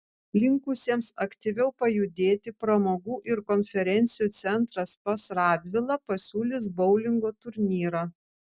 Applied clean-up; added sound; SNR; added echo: none; none; none; none.